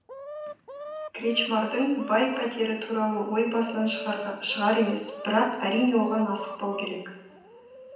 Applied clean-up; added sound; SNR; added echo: none; Chicken, rooster; 13 dB; reverberation time 0.9 s.